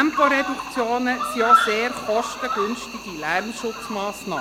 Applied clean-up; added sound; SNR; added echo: none; Cricket; 1 dB; none.